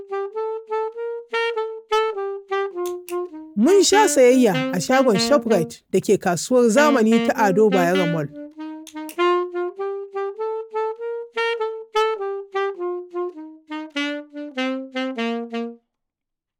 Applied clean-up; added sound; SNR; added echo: none; Wind instrument, woodwind instrument; 4 dB; none.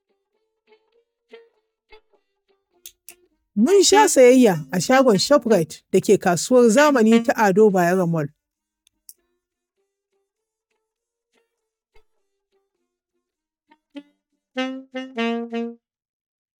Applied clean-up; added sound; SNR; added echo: neural mask model DeepFilterNet 3.